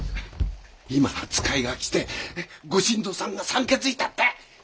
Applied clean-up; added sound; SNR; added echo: none; none; none; none.